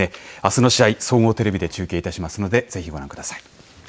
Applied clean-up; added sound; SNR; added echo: none; none; none; none.